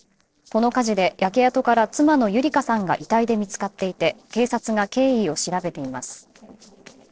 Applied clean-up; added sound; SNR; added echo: neural separator model SepFormer DNS4.